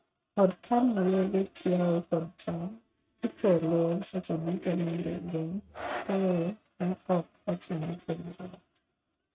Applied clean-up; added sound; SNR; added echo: neural mask model RNNoise.